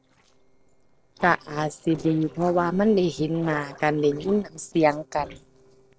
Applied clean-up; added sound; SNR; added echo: neural separator model SepFormer DNS4.